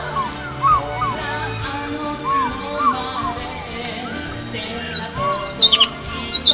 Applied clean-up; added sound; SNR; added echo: none; Bird; -5 dB; reverberation time 2.3 s.